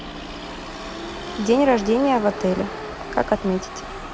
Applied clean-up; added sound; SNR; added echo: none; Motor vehicle (road); 10 dB; none.